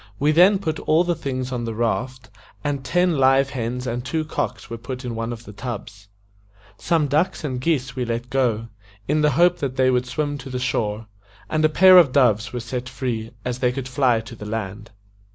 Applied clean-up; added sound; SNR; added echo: none; none; none; none.